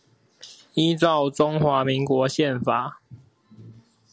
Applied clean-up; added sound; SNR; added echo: none; none; none; none.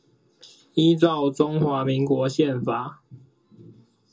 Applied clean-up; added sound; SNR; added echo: none; none; none; reverberation time 0.2 s.